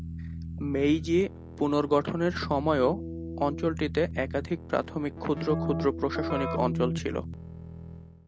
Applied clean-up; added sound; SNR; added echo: none; Keyboard (musical); 7 dB; none.